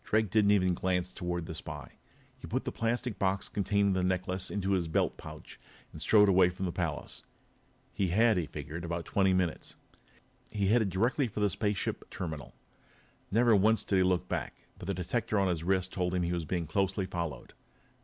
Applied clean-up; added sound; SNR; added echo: none; none; none; none.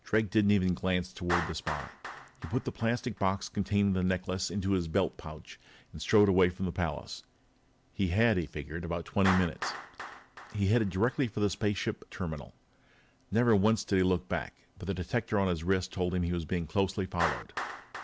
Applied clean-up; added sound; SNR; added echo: none; Clapping; 13 dB; none.